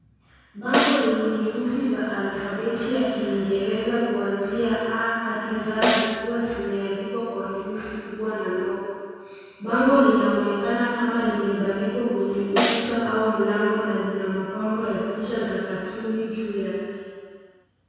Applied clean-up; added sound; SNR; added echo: none; Snare drum; 2 dB; reverberation time 2.0 s.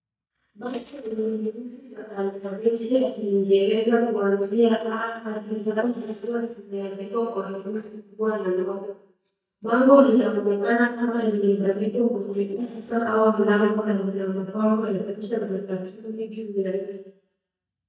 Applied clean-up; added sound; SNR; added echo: neural mask model DeepFilterNet 3.